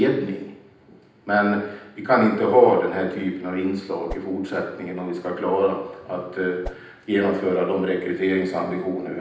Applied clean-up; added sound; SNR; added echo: none; Whoosh, swoosh, swish; 13 dB; reverberation time 0.9 s.